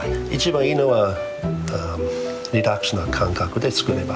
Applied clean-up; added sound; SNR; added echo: none; none; none; none.